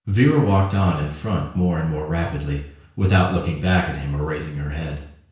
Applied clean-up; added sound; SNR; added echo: none; none; none; reverberation time 0.5 s.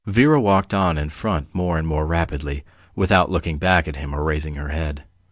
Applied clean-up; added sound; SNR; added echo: none; none; none; none.